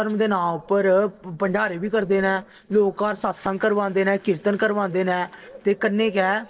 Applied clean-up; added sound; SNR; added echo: neural separator model SepFormer DNS4.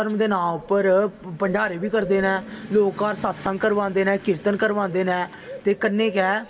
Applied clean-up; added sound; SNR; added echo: none; Bird; 20 dB; reverberation time 1.9 s.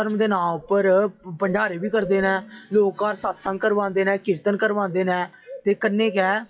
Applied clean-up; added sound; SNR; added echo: classical method WPE with log-MMSE.